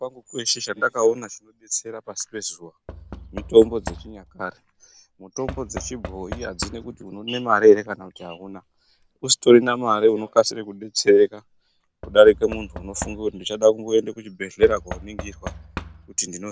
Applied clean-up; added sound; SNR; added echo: none; Knock / Wood; 17 dB; none.